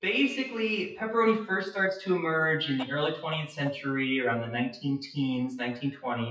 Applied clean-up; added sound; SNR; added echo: classical method WPE with log-MMSE.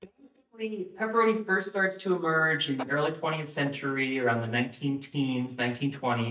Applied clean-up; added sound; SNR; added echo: neural mask model DeepFilterNet 3.